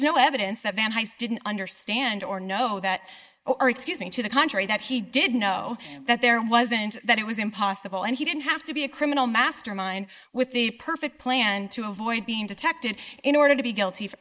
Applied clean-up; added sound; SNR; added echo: neural mask model Resemble Enhance denoiser.